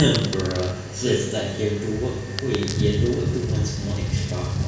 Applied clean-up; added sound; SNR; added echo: none; Coin (dropping); 16 dB; reverberation time 1.1 s.